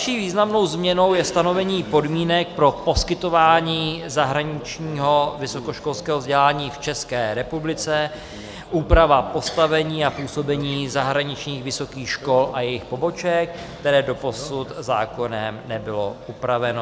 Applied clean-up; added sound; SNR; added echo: none; none; none; none.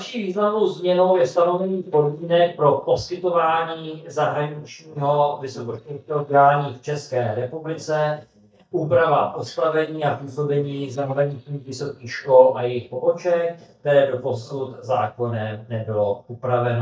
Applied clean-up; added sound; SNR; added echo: neural mask model DeepFilterNet 3.